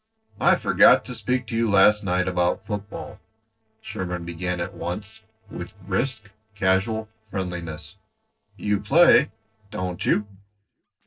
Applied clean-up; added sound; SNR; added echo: neural separator model SepFormer DNS4.